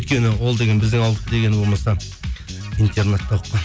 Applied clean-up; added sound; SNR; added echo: none; none; none; none.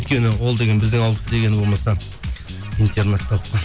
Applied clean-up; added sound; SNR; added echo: none; Livestock, farm animals, working animals; 20 dB; none.